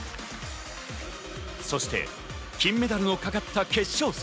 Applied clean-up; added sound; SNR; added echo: none; none; none; none.